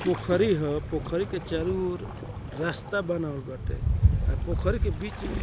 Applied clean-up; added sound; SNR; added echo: none; Waves, surf; 0 dB; none.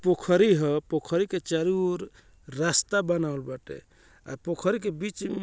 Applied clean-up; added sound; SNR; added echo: none; none; none; none.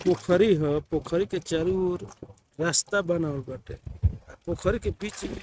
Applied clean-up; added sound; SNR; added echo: neural mask model RNNoise.